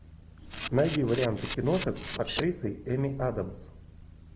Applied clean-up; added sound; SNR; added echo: none; Camera; 6 dB; none.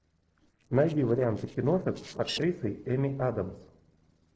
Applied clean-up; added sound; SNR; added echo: neural separator model SepFormer DNS4.